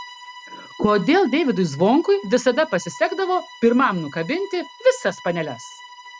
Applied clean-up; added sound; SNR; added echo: none; Bowed string instrument; 20 dB; none.